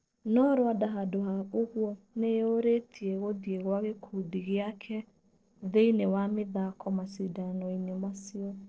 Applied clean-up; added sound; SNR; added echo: neural separator model SepFormer DNS4.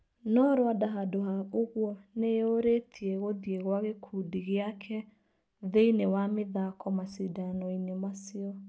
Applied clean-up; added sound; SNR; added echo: none; none; none; none.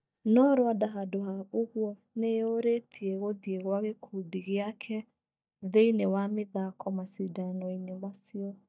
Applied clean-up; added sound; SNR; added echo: neural mask model DeepFilterNet 3.